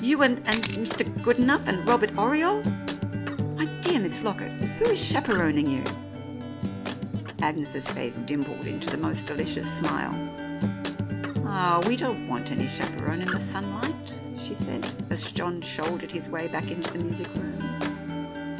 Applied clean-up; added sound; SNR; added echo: none; Camera + Acoustic guitar; 3 dB; none.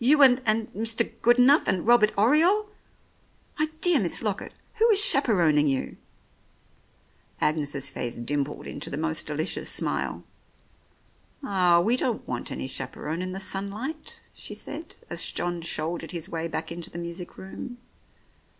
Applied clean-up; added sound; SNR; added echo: none; none; none; none.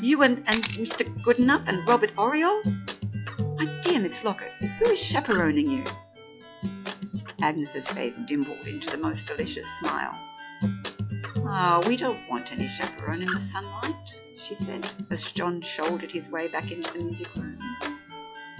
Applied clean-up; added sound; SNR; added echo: classical method log-MMSE.